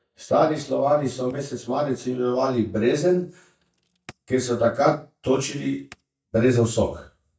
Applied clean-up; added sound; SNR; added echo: neural mask model DeepFilterNet 3.